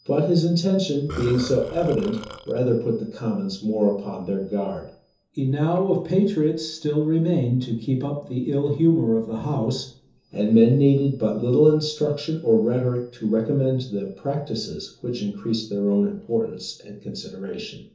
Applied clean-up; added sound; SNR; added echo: none; Burping, eructation; 13 dB; reverberation time 0.6 s.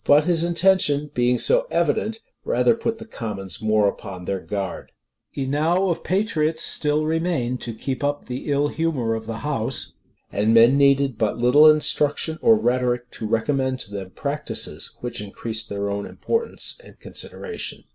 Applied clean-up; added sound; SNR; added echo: none; none; none; none.